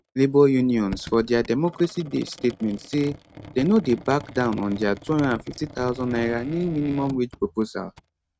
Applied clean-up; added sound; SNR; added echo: neural mask model RNNoise.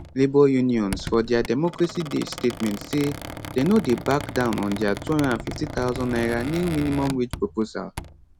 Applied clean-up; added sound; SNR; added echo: none; Squeak; 11 dB; none.